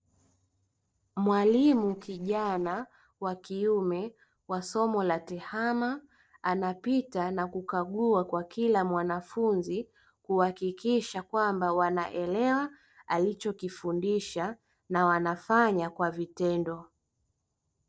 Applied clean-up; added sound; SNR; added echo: neural separator model SepFormer DNS4.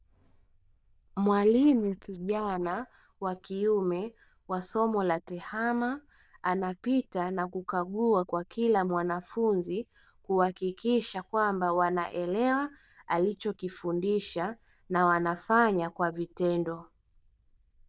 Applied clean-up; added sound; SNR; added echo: neural diffusion model UNIVERSE++.